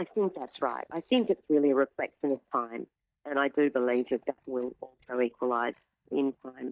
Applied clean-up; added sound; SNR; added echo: neural mask model DeepFilterNet 3.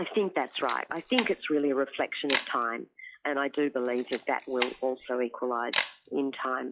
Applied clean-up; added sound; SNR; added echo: classical method log-MMSE.